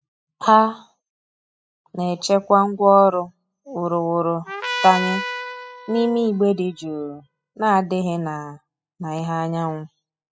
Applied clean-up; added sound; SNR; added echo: classical method spectral subtraction.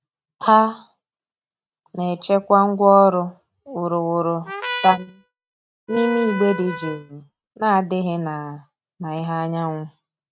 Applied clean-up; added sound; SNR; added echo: neural mask model RNNoise.